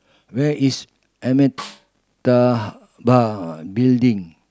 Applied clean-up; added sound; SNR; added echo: none; Snare drum; 18 dB; none.